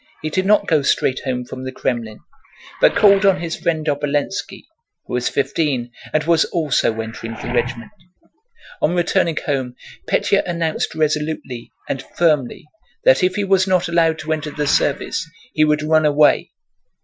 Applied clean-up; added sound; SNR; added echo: classical method Wiener filter.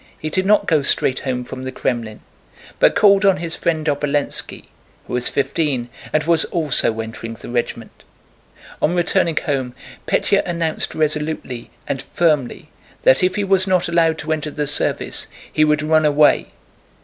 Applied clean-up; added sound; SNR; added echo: none; none; none; none.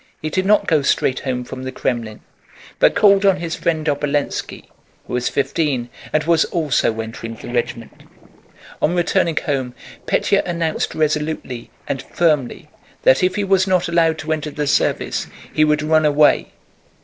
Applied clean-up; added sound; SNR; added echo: neural separator model SepFormer DNS4.